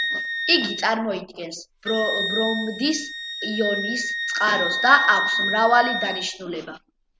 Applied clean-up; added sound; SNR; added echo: none; Wind instrument, woodwind instrument; 4 dB; none.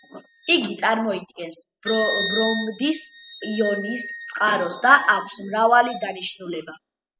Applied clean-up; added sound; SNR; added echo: classical method spectral subtraction.